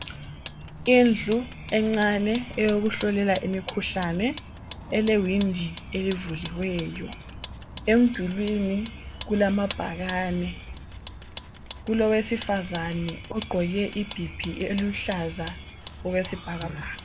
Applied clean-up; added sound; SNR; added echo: none; Vehicle; 11 dB; none.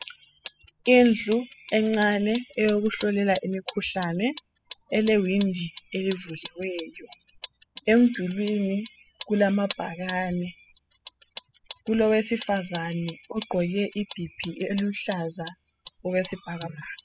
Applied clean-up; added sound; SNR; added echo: classical method spectral subtraction.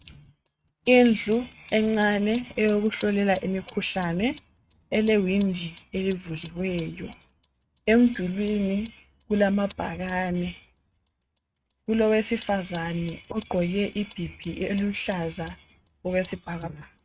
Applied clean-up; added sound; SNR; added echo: neural mask model RNNoise.